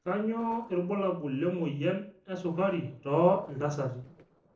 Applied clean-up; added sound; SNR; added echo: neural separator model SepFormer DNS4.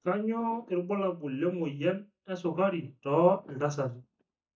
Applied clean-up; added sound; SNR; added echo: neural mask model DeepFilterNet 3.